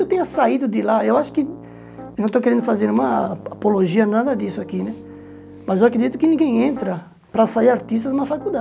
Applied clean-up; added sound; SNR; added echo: none; Piano; 19 dB; none.